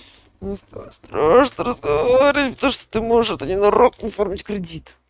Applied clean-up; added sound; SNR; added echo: neural mask model RNNoise.